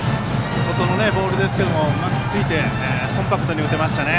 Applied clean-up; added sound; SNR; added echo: none; Engine; 10 dB; none.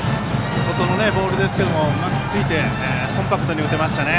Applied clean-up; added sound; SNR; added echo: none; none; none; none.